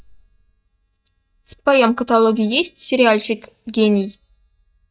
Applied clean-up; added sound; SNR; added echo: neural mask model DeepFilterNet 3.